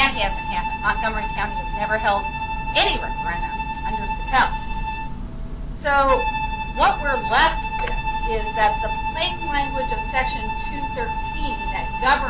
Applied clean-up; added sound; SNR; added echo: none; Bowed string instrument + Church bell; 1 dB; none.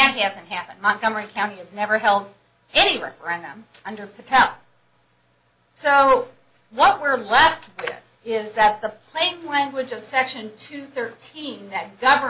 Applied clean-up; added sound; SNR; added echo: none; none; none; none.